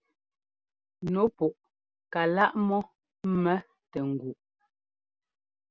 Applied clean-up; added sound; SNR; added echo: none; none; none; none.